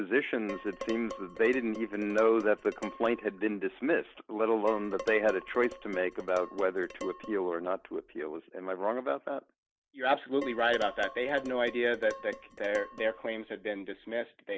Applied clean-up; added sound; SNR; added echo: none; Dishes, pots, and pans; 14 dB; none.